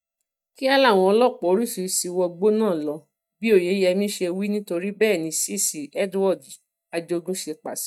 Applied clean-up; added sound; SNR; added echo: neural mask model DeepFilterNet 3.